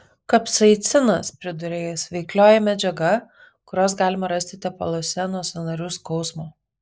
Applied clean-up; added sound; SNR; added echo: neural mask model Resemble Enhance denoiser.